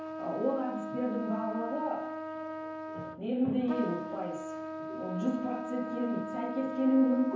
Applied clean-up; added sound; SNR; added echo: none; Trumpet; 7 dB; reverberation time 0.7 s.